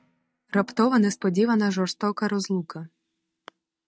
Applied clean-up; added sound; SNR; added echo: neural mask model RNNoise.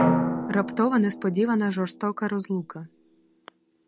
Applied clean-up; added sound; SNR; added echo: none; Drum; 3 dB; none.